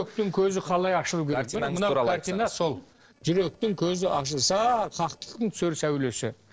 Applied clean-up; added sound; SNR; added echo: neural separator model SepFormer DNS4.